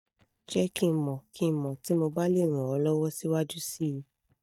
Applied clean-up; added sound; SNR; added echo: neural mask model DeepFilterNet 3.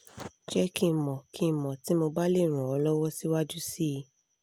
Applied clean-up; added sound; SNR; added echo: none; none; none; none.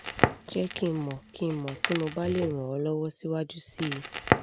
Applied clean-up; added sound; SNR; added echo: none; Crackle; 1 dB; none.